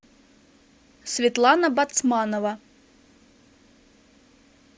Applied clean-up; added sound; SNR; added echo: none; none; none; none.